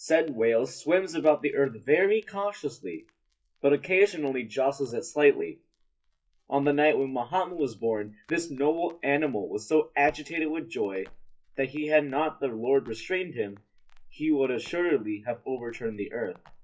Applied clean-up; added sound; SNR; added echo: classical method WPE with log-MMSE.